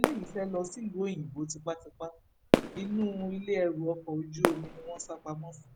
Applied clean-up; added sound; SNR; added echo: none; Fireworks; 1 dB; none.